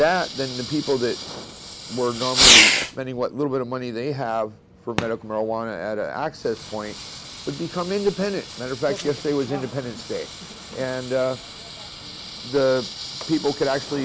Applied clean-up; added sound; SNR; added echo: none; Fireworks; 1 dB; none.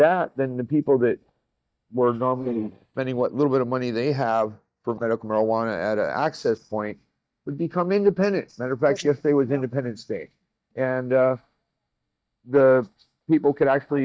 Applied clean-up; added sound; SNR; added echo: neural mask model DeepFilterNet 3.